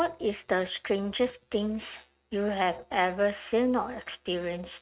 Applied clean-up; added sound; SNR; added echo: neural mask model RNNoise.